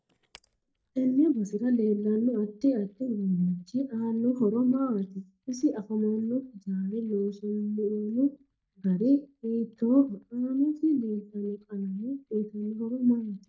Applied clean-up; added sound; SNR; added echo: neural mask model DeepFilterNet 3.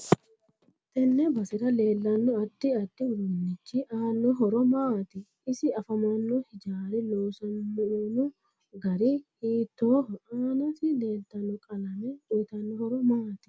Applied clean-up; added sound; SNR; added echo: none; none; none; none.